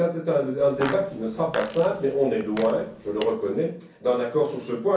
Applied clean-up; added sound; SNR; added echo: none; Fart; 13 dB; reverberation time 0.6 s.